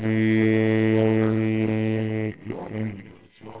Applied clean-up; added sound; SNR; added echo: neural separator model SepFormer WHAMR!.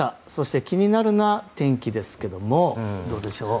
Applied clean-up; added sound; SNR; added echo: none; none; none; none.